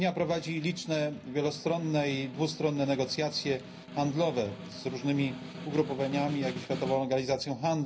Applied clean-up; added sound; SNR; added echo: none; Snare drum; 13 dB; reverberation time 0.5 s.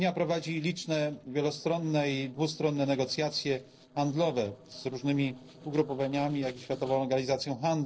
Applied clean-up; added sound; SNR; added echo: neural separator model SepFormer DNS4.